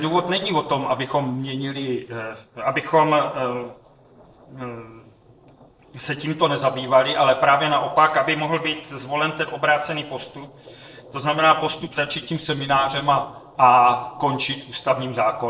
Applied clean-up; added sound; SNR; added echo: neural separator model SepFormer DNS4.